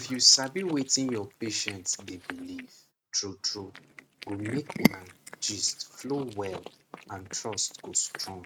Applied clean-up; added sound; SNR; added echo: neural mask model RNNoise.